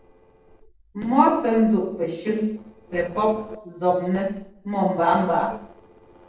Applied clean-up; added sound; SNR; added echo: neural separator model SepFormer DNS4.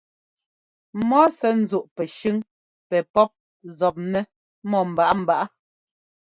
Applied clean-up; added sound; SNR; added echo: none; none; none; none.